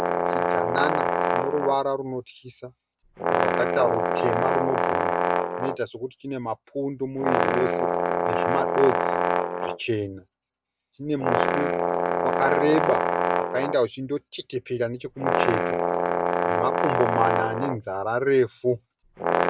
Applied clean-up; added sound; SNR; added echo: none; Brass instrument; -3 dB; none.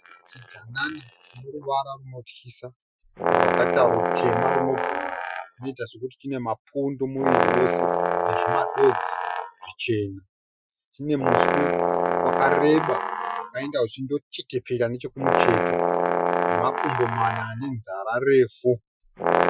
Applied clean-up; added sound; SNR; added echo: classical method Wiener filter.